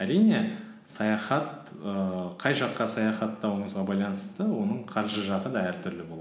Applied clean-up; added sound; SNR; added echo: none; none; none; none.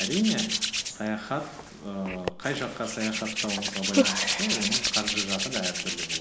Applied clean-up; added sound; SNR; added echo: none; Hands; -2 dB; none.